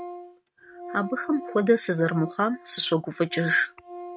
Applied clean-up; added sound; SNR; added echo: neural mask model RNNoise.